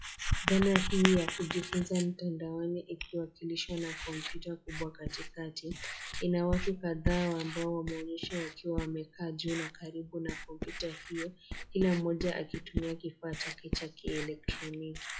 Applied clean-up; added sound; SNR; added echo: classical method WPE with log-MMSE.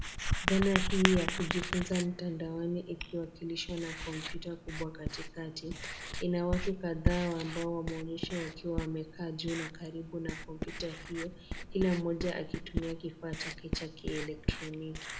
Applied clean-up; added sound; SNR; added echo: none; Writing; 2 dB; reverberation time 1.4 s.